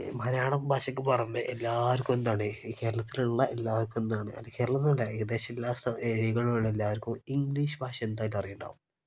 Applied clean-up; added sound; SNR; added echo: none; none; none; none.